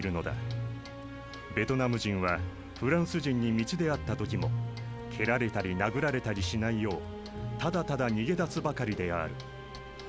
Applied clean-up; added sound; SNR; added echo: none; Clock; 18 dB; none.